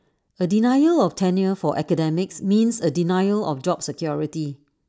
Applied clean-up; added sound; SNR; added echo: none; none; none; none.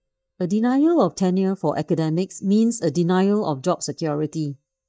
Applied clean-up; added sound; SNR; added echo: neural mask model DeepFilterNet 3.